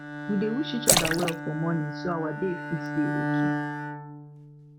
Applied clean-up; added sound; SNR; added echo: none; Bowed string instrument + Splash, splatter; -2 dB; none.